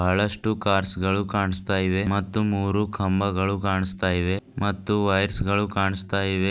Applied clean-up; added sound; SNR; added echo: none; none; none; none.